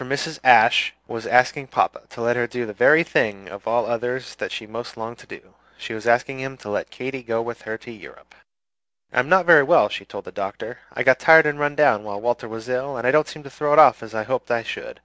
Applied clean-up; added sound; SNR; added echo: none; none; none; none.